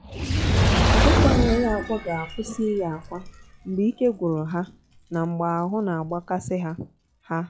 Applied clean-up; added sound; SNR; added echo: classical method log-MMSE.